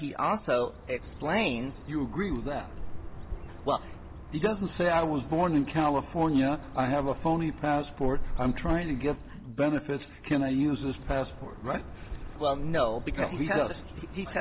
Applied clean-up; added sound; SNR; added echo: none; Bird; 9 dB; none.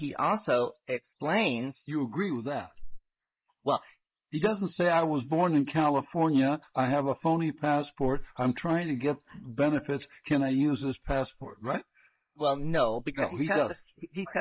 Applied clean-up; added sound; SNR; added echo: neural mask model Resemble Enhance denoiser.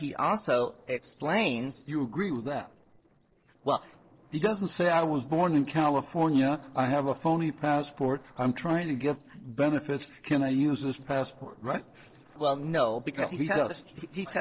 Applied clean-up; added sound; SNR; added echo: neural separator model SepFormer DNS4.